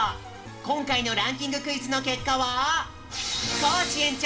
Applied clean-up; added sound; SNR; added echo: none; none; none; reverberation time 1.7 s.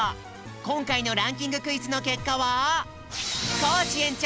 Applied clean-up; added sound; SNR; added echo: none; none; none; none.